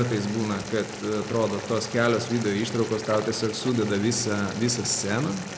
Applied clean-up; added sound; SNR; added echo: none; Boiling; 11 dB; none.